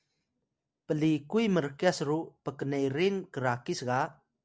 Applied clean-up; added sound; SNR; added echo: none; none; none; none.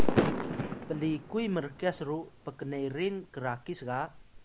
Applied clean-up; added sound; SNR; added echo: none; Fireworks; -2 dB; none.